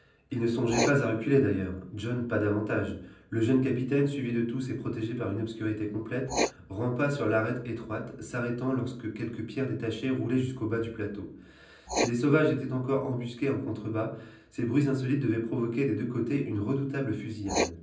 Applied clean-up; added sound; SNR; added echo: none; Writing; 11 dB; reverberation time 0.6 s.